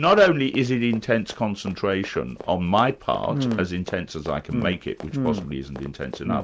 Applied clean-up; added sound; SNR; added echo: none; Run; 19 dB; none.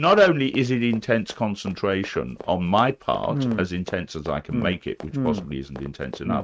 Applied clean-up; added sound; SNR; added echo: neural mask model RNNoise.